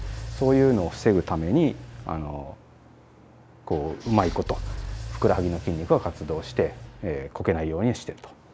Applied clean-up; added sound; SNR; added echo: none; Engine / Car; 13 dB; none.